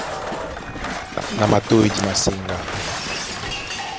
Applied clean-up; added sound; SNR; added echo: none; Shatter; 5 dB; none.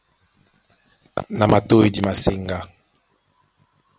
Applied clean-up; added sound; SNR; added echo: none; none; none; none.